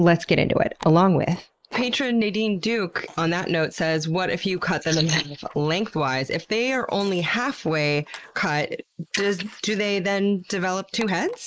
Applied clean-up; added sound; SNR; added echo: neural mask model Resemble Enhance denoiser.